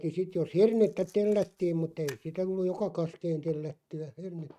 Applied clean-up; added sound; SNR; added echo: neural mask model RNNoise.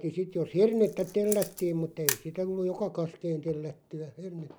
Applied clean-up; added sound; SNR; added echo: none; Camera; 9 dB; none.